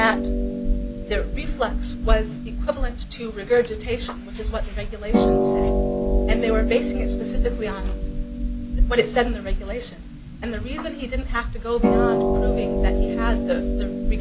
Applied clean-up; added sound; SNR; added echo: none; Harp; -5 dB; none.